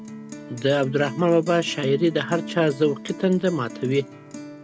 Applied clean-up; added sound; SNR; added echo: none; Guitar; 13 dB; none.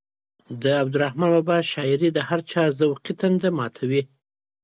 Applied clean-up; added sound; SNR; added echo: none; none; none; none.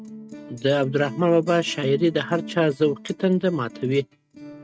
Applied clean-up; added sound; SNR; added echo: neural mask model RNNoise.